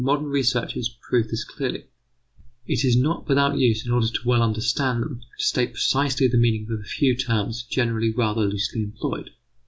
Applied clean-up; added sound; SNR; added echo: none; none; none; none.